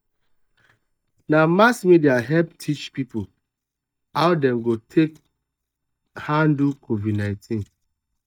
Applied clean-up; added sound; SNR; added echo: neural mask model DeepFilterNet 3.